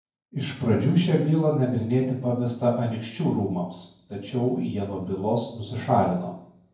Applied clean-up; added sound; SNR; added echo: none; none; none; reverberation time 0.9 s.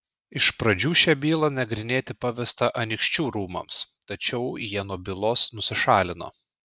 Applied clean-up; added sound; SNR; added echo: none; none; none; none.